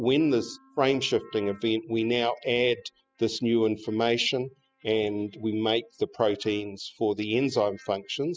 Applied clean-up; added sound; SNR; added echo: classical method spectral subtraction.